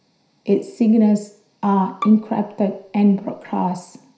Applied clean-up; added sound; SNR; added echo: none; Bowed string instrument; 16 dB; reverberation time 0.5 s.